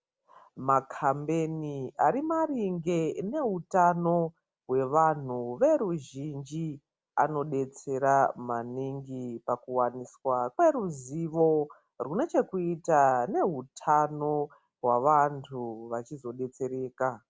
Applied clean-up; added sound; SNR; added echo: none; none; none; none.